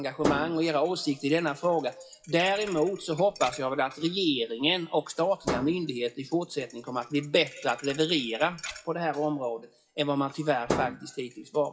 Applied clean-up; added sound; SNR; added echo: classical method WPE with log-MMSE.